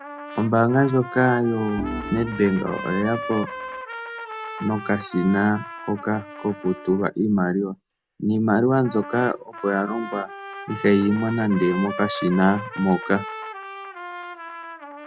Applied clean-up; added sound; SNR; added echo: none; Trumpet + Organ; 12 dB; none.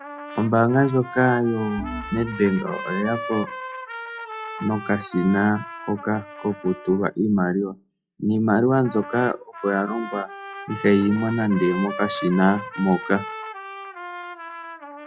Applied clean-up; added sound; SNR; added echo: classical method log-MMSE.